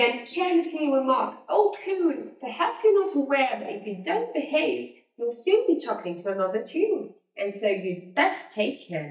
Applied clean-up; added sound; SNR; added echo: neural mask model DeepFilterNet 3.